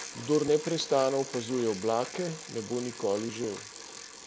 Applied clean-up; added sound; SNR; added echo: none; Bicycle; 13 dB; none.